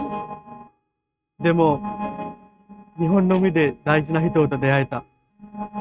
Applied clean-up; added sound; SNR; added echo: neural mask model RNNoise.